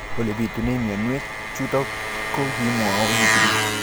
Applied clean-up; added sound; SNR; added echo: none; Engine; -1 dB; none.